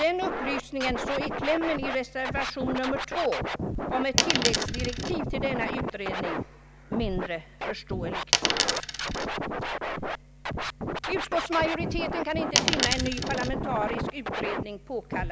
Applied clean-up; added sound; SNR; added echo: none; Scratching (performance technique) + Coin (dropping); -1 dB; none.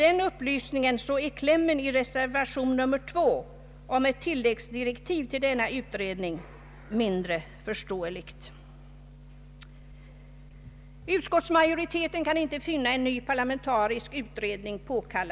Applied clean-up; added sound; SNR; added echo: none; none; none; none.